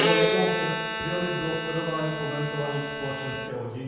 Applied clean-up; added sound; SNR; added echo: none; Bowed string instrument; -1 dB; reverberation time 1.2 s.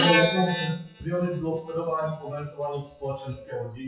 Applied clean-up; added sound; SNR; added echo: classical method WPE with log-MMSE.